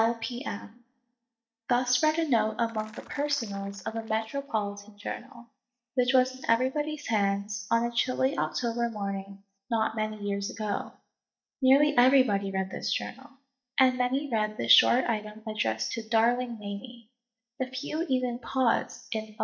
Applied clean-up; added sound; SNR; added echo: neural mask model DeepFilterNet 3.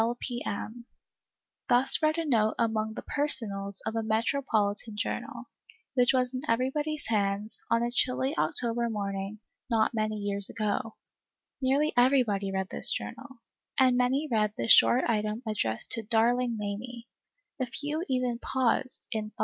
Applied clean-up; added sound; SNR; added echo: none; none; none; none.